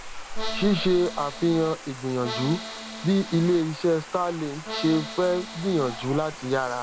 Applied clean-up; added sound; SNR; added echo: none; Bathtub (filling or washing) + Accordion; 9 dB; none.